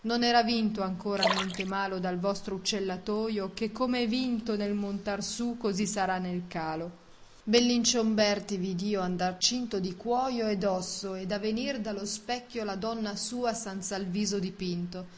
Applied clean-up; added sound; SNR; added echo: neural mask model Resemble Enhance denoiser.